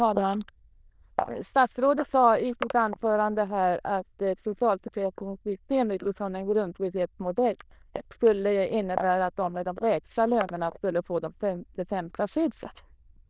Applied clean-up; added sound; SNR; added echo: neural diffusion model UNIVERSE++.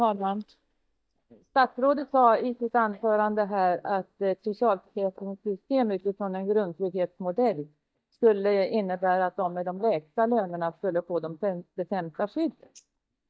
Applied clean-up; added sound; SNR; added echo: neural mask model DeepFilterNet 3.